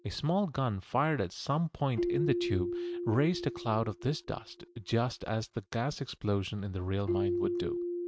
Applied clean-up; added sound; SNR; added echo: neural mask model RNNoise.